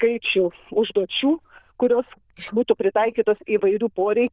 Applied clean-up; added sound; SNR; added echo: neural diffusion model UNIVERSE++.